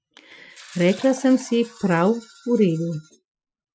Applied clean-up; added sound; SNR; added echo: classical method Wiener filter.